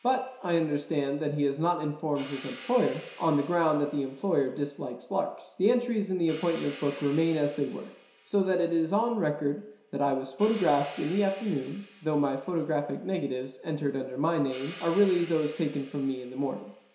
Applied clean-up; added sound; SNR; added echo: none; Hi-hat; 19 dB; reverberation time 0.7 s.